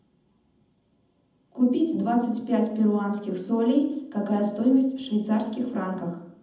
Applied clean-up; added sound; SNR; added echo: none; none; none; reverberation time 0.8 s.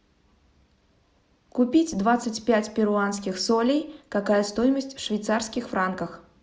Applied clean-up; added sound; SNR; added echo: none; none; none; none.